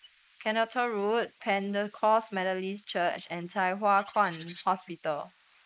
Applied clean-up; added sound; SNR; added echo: neural mask model Resemble Enhance denoiser.